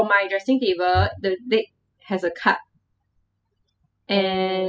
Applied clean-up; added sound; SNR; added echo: classical method spectral subtraction.